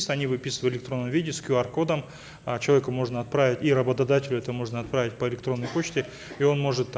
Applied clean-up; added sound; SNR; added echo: none; none; none; none.